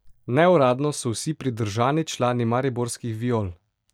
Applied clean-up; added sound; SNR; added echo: neural mask model DeepFilterNet 3.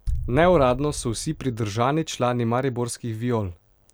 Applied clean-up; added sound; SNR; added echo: none; Boom; 10 dB; none.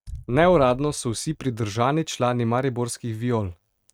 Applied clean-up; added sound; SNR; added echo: neural mask model RNNoise.